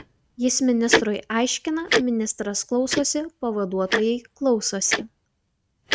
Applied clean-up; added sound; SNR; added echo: neural mask model RNNoise.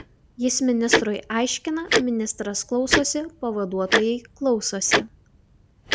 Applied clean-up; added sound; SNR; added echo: none; Tick-tock; 2 dB; none.